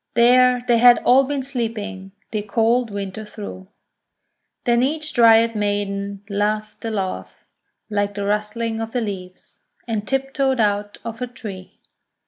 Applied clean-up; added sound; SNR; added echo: none; none; none; none.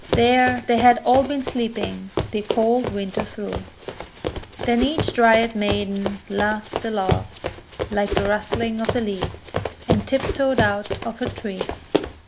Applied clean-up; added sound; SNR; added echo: none; Run + Whoosh, swoosh, swish; 5 dB; none.